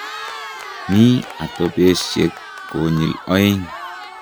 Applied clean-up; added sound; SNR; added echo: none; Cheering; 14 dB; none.